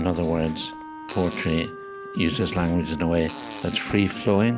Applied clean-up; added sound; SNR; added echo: none; Fart + Wind instrument, woodwind instrument; 13 dB; none.